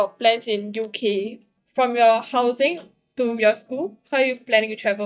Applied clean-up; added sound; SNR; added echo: neural mask model DeepFilterNet 3.